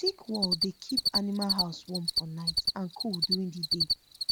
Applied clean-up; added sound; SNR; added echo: none; Cricket; -3 dB; none.